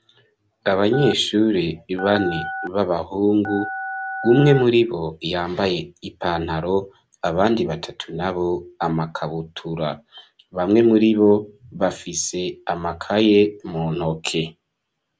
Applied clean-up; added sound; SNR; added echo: none; Telephone; 10 dB; none.